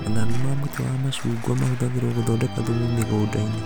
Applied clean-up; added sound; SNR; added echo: none; Organ; 13 dB; none.